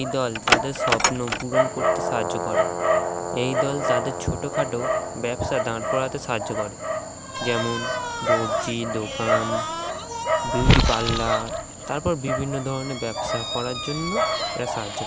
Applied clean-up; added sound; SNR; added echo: none; Dog; -4 dB; none.